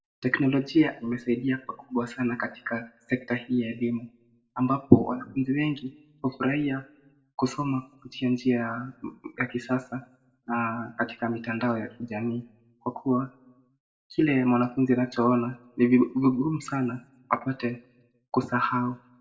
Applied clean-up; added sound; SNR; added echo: none; none; none; reverberation time 0.4 s.